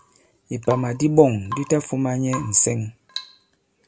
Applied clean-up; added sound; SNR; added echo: none; Drip / Water tap, faucet / Rain; 16 dB; none.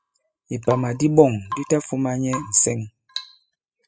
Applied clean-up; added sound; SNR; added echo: classical method spectral subtraction.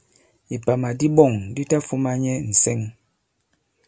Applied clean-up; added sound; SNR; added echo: none; none; none; none.